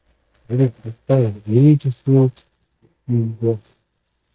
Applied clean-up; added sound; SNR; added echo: neural mask model DeepFilterNet 3.